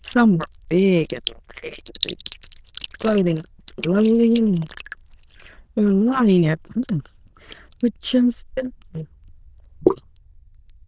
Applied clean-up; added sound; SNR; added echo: neural diffusion model UNIVERSE++.